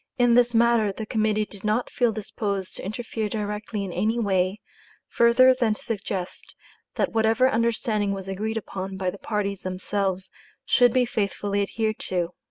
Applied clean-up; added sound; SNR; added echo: none; none; none; none.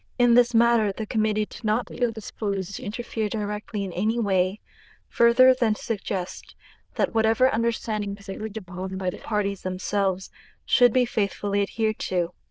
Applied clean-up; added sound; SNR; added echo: neural diffusion model UNIVERSE++.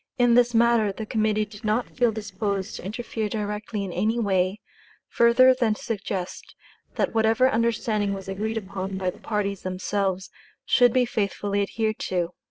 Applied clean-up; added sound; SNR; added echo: neural separator model SepFormer DNS4.